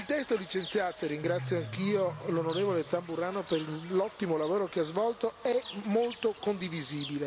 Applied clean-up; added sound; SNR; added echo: none; Bird / Fowl; 13 dB; none.